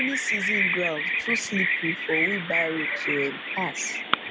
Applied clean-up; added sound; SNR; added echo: none; Bird vocalization, bird call, bird song; -4 dB; none.